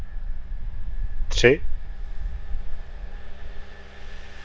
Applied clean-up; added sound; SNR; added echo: none; Engine; -5 dB; none.